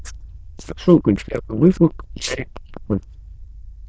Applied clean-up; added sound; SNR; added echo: neural diffusion model UNIVERSE++.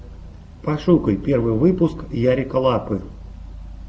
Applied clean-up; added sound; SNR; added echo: none; none; none; none.